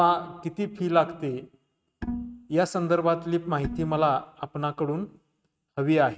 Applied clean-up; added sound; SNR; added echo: neural mask model RNNoise.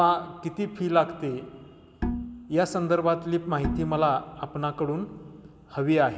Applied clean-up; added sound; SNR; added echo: none; Bowed string instrument; 8 dB; none.